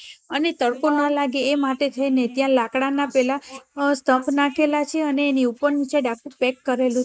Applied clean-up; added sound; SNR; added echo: neural mask model Resemble Enhance denoiser.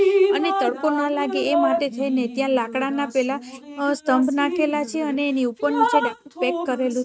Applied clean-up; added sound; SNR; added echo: neural mask model RNNoise.